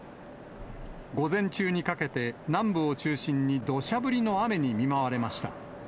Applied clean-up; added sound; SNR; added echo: none; none; none; none.